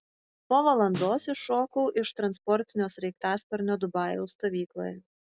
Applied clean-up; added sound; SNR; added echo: none; Snare drum; 15 dB; none.